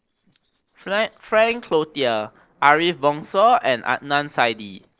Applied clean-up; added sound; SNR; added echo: neural separator model SepFormer DNS4.